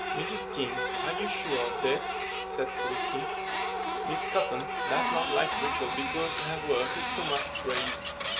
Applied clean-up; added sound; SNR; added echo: none; Printer; -3 dB; reverberation time 0.7 s.